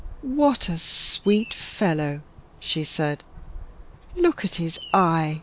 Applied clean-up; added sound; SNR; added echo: none; Bird vocalization, bird call, bird song; 17 dB; none.